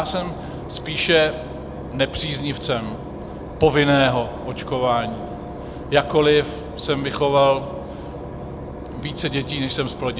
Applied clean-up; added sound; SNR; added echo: none; Engine / Boat, Water vehicle; 10 dB; none.